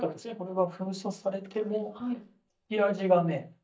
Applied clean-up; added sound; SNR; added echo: neural mask model DeepFilterNet 3.